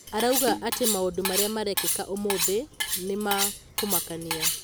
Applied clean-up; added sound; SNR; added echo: none; Cutlery, silverware; 1 dB; none.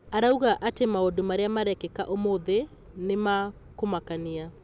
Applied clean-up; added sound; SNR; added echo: none; none; none; none.